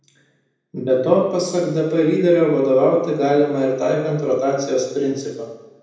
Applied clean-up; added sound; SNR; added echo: none; none; none; reverberation time 0.9 s.